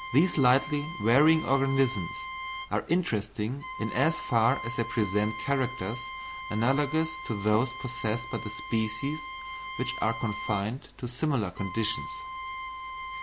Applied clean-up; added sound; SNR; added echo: none; Bowed string instrument; 9 dB; none.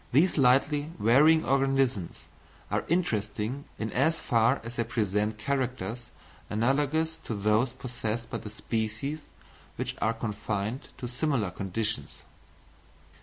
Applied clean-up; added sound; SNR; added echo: none; none; none; none.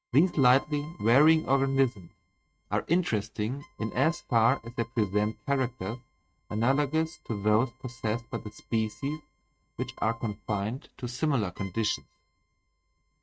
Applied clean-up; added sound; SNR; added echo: neural mask model RNNoise.